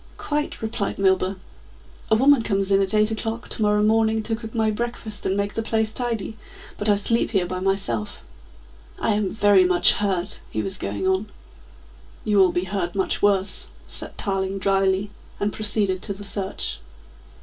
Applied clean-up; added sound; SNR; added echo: none; none; none; reverberation time 0.1 s.